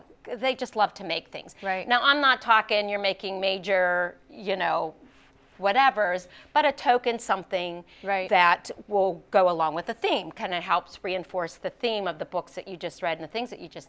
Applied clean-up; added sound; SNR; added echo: none; none; none; none.